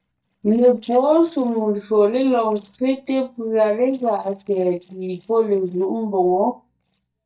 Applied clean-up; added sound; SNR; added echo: neural mask model DeepFilterNet 3.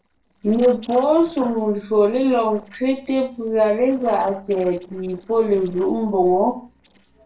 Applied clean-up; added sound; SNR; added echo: neural separator model SepFormer DNS4.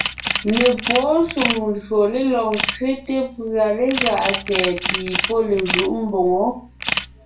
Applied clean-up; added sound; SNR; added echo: none; Camera; 6 dB; reverberation time 0.3 s.